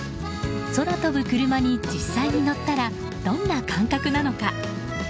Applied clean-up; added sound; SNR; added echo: none; none; none; none.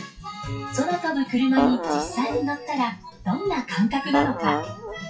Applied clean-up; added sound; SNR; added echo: classical method WPE with log-MMSE.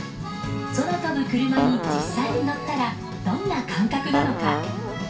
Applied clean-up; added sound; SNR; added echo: none; Fart; 2 dB; reverberation time 0.3 s.